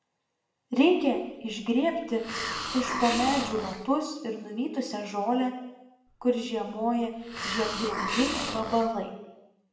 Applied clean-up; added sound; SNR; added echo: none; Hiss; 7 dB; reverberation time 0.9 s.